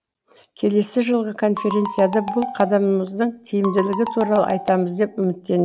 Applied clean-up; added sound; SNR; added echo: none; Marimba, xylophone; 10 dB; none.